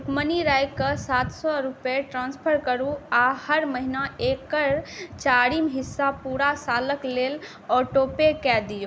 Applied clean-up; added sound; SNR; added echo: none; none; none; none.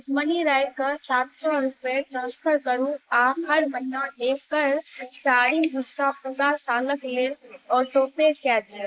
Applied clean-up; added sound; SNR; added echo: neural mask model Resemble Enhance denoiser.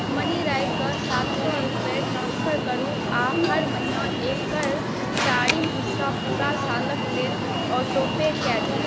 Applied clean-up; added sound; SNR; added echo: none; Alarm; -3 dB; none.